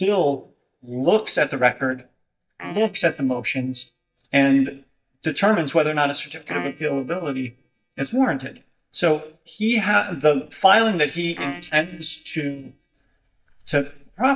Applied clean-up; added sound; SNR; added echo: neural mask model DeepFilterNet 3.